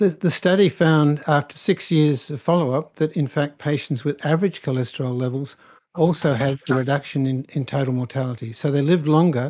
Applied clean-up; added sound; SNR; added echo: neural mask model Resemble Enhance denoiser.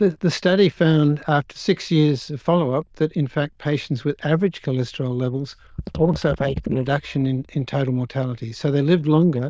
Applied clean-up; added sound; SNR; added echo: neural diffusion model UNIVERSE++.